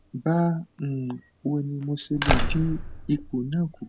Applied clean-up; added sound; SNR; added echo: none; Slam; 5 dB; none.